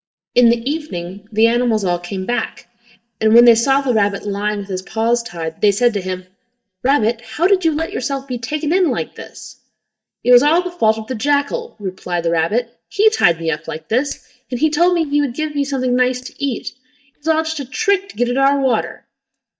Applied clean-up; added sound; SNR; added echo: neural mask model DeepFilterNet 3.